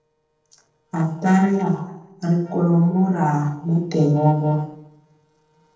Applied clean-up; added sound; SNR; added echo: neural separator model SepFormer DNS4.